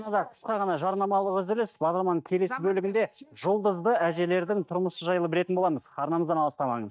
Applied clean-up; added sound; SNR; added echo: neural mask model DeepFilterNet 3.